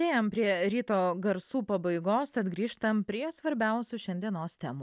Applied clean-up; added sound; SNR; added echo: none; none; none; none.